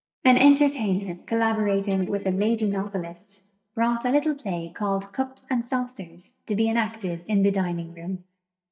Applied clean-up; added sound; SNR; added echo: neural mask model DeepFilterNet 3.